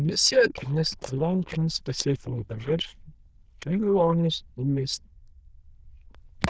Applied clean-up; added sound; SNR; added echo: neural diffusion model UNIVERSE++.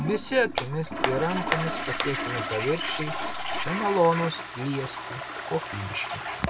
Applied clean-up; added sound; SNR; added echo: none; Hands + Toilet flush; 3 dB; none.